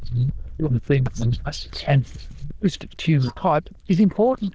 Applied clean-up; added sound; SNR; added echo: neural diffusion model UNIVERSE++.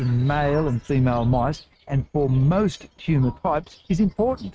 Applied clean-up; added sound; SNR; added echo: neural mask model RNNoise.